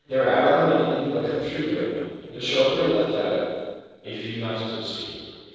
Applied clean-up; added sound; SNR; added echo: neural separator model SepFormer DNS4.